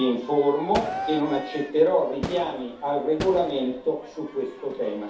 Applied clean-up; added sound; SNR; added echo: none; Crowd / Fireworks; 11 dB; reverberation time 0.5 s.